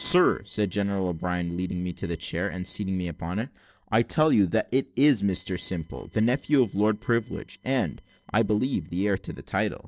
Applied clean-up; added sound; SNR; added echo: neural separator model SepFormer DNS4.